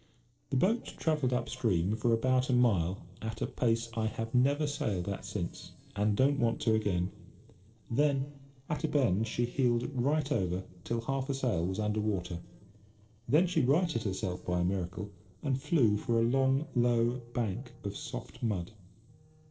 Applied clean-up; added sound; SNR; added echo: neural separator model SepFormer DNS4.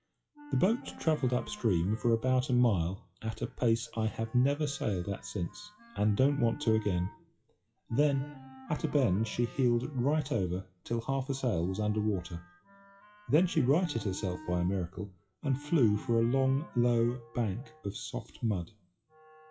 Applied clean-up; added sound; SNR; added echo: classical method WPE with log-MMSE.